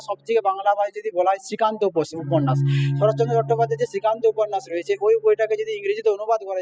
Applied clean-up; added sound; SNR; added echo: classical method spectral subtraction.